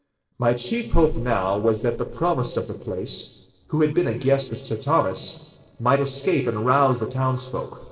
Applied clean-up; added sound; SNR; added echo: neural separator model SepFormer DNS4.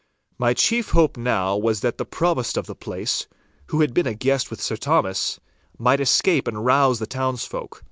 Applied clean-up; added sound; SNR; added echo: none; none; none; none.